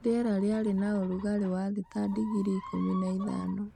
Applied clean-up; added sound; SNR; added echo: none; Chicken, rooster; 18 dB; none.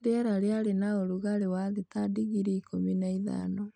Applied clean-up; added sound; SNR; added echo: none; none; none; none.